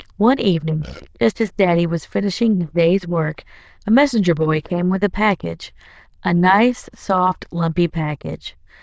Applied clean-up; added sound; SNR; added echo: neural diffusion model UNIVERSE++.